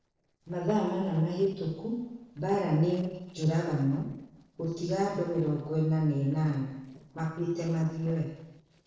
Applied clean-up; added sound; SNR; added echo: neural separator model SepFormer DNS4.